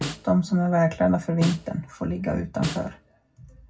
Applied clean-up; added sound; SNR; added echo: none; Snare drum; 12 dB; reverberation time 0.4 s.